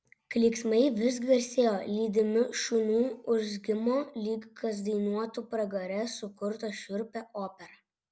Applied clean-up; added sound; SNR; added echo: none; none; none; none.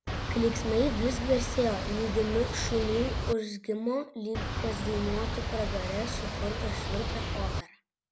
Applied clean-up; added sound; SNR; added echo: none; Boat, Water vehicle; 1 dB; none.